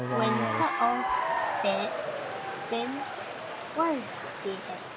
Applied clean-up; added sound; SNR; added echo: none; Applause / Cheering + Stream; -1 dB; none.